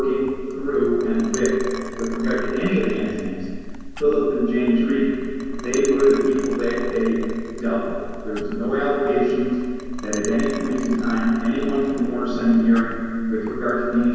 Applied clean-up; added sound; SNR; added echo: none; Liquid; 11 dB; reverberation time 2.2 s.